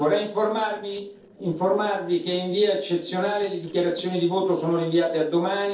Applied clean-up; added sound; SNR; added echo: neural separator model SepFormer DNS4.